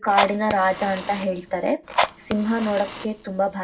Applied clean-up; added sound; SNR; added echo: none; Fire; 5 dB; reverberation time 0.2 s.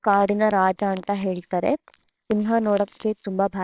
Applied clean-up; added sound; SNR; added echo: neural separator model SepFormer WHAMR!.